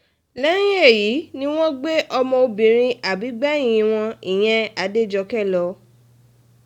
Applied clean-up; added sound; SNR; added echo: none; none; none; none.